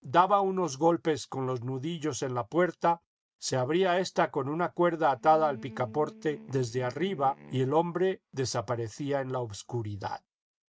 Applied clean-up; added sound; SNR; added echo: neural mask model RNNoise.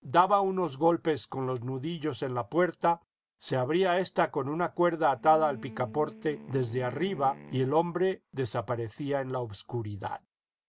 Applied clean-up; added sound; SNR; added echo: none; Wind instrument, woodwind instrument; 18 dB; none.